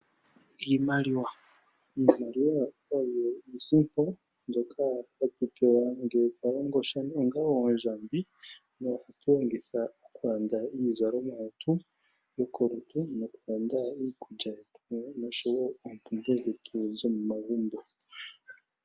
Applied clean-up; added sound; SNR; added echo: none; none; none; none.